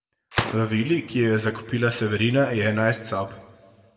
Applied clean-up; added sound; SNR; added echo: none; Gunshot, gunfire; 12 dB; reverberation time 1.1 s.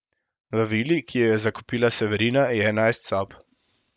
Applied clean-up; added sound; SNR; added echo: none; none; none; none.